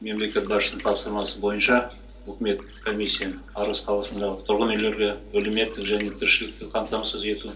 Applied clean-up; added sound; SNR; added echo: neural separator model SepFormer DNS4.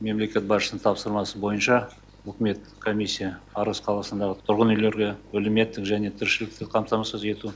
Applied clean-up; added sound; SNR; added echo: none; none; none; none.